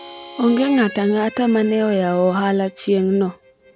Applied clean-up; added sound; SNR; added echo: none; Harmonica; 18 dB; none.